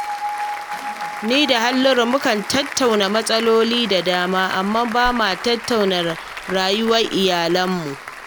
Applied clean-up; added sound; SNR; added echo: none; Applause + Bell; 11 dB; none.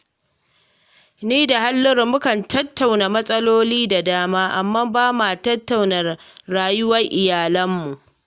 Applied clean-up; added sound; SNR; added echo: none; none; none; none.